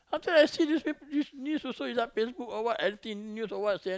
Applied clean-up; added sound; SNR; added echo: none; none; none; none.